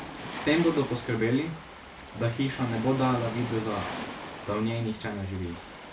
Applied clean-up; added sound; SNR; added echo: none; Waves, surf; 10 dB; reverberation time 0.3 s.